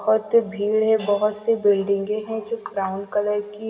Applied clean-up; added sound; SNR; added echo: none; none; none; reverberation time 1.7 s.